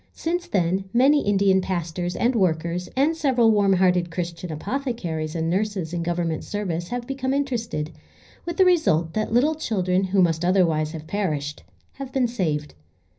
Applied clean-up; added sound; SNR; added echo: none; none; none; reverberation time 0.5 s.